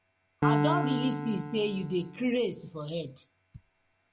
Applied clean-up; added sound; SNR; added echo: none; Piano; 1 dB; none.